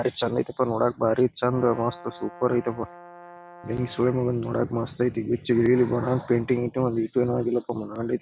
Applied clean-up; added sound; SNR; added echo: none; Brass instrument; 20 dB; none.